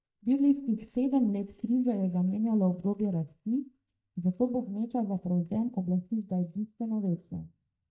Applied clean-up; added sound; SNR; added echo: neural mask model DeepFilterNet 3.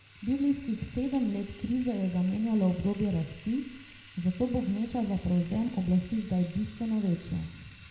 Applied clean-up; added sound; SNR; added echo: none; Bathtub (filling or washing); 17 dB; reverberation time 0.7 s.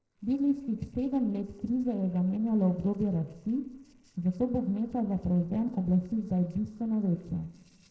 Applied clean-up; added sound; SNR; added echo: neural separator model SepFormer DNS4.